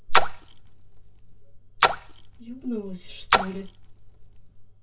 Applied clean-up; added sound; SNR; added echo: none; Splash, splatter; 0 dB; reverberation time 0.1 s.